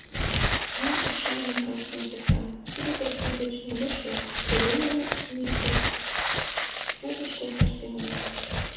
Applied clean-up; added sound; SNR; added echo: none; Crumpling, crinkling; -4 dB; reverberation time 1.1 s.